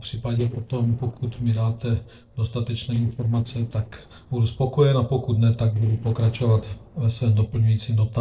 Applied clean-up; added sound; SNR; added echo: neural separator model SepFormer DNS4.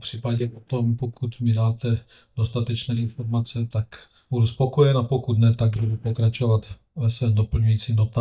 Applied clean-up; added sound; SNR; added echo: neural mask model DeepFilterNet 3.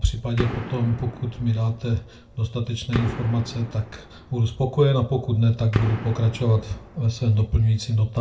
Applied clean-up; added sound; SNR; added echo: none; Gunshot, gunfire; 12 dB; reverberation time 0.3 s.